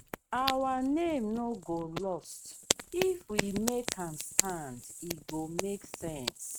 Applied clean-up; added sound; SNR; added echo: neural mask model RNNoise.